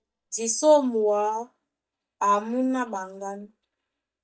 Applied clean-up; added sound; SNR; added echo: neural mask model DeepFilterNet 3.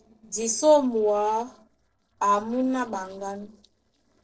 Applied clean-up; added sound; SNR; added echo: neural separator model SepFormer DNS4.